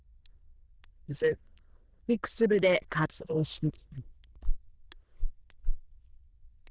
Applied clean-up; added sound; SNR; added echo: neural diffusion model UNIVERSE++.